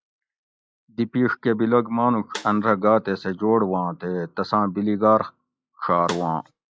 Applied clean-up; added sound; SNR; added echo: classical method log-MMSE.